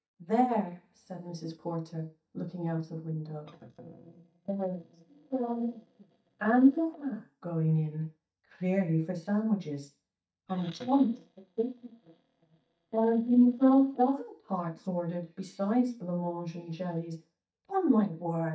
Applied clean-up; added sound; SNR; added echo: neural mask model DeepFilterNet 3.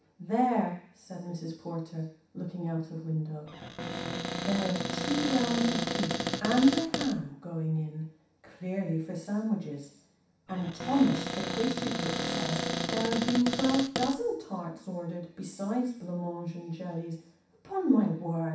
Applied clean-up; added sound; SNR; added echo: none; Cupboard open or close; 2 dB; reverberation time 0.7 s.